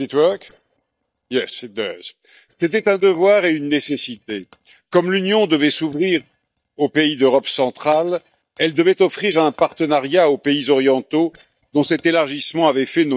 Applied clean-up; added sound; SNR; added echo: neural mask model DeepFilterNet 3.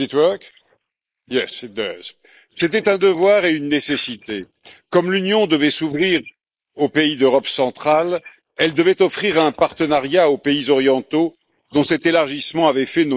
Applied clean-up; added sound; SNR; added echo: neural mask model Resemble Enhance denoiser.